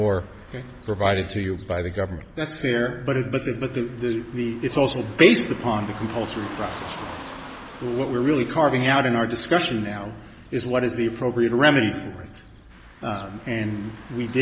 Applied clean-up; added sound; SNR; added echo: none; Car passing by / Traffic noise, roadway noise; 19 dB; none.